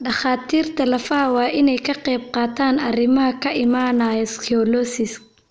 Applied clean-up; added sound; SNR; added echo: neural separator model SepFormer DNS4.